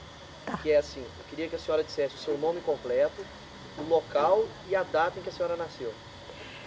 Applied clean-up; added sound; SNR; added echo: none; none; none; none.